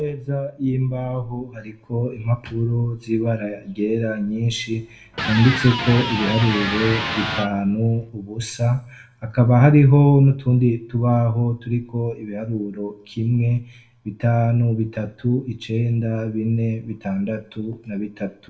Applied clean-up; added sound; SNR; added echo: none; Electric guitar; 6 dB; reverberation time 0.5 s.